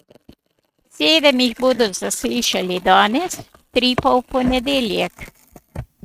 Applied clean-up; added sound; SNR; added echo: neural mask model RNNoise.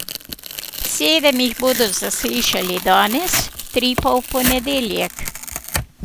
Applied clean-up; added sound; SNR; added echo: none; Tearing; 7 dB; none.